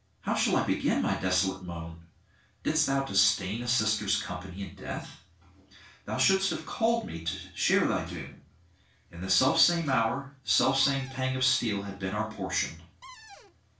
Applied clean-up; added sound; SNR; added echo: none; Cupboard open or close; 18 dB; reverberation time 0.3 s.